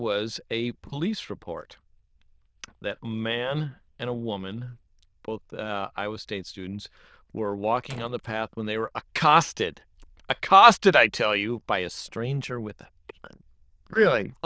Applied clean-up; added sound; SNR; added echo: neural diffusion model UNIVERSE++.